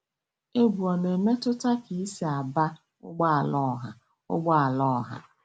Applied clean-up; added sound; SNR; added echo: none; none; none; none.